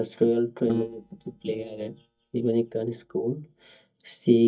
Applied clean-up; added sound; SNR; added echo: neural mask model DeepFilterNet 3.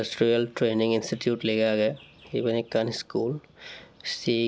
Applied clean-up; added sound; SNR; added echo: none; none; none; none.